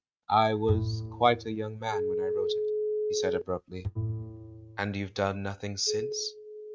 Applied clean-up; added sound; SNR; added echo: neural mask model RNNoise.